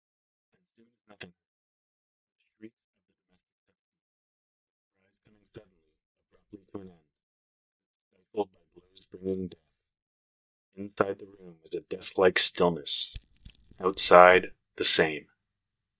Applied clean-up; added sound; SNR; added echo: neural mask model DeepFilterNet 3.